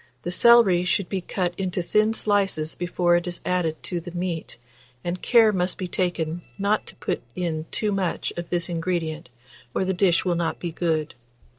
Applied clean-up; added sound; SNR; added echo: neural separator model SepFormer DNS4.